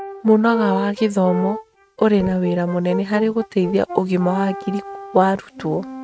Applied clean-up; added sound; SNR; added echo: neural mask model RNNoise.